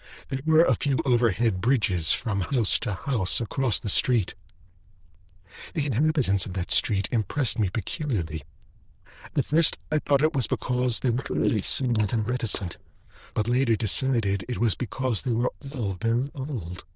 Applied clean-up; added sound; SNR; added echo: neural diffusion model UNIVERSE++.